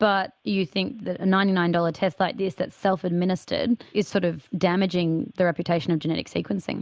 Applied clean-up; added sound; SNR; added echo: none; none; none; none.